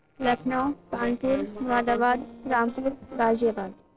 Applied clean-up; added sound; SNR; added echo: neural separator model SepFormer DNS4.